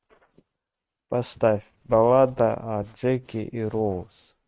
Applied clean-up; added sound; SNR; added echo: neural mask model RNNoise.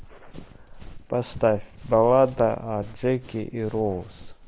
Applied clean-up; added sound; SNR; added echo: none; Run; 16 dB; none.